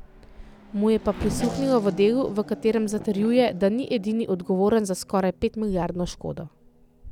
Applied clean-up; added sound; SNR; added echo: none; Race car, auto racing / Accelerating, revving, vroom; 14 dB; none.